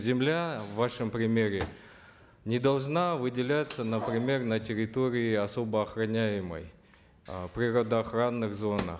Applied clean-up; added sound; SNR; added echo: none; Microwave oven; 19 dB; none.